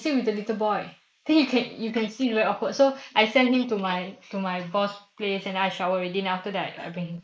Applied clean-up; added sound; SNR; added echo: neural mask model Resemble Enhance denoiser.